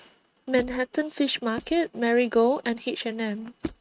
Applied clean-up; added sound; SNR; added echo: neural mask model RNNoise.